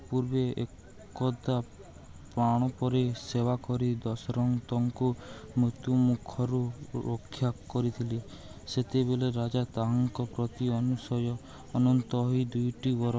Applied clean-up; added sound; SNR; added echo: none; none; none; none.